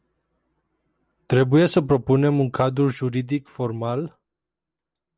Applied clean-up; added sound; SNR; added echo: none; none; none; none.